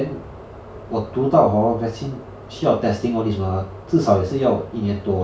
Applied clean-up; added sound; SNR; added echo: none; none; none; none.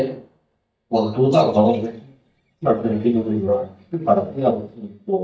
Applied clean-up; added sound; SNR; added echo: neural mask model DeepFilterNet 3.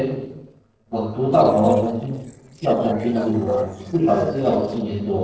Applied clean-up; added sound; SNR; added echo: neural separator model SepFormer DNS4.